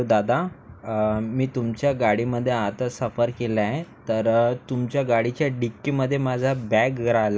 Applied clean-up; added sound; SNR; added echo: none; none; none; none.